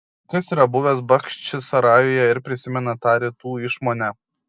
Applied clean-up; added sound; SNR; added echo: none; none; none; none.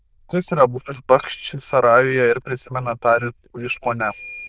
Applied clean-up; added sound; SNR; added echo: neural diffusion model UNIVERSE++.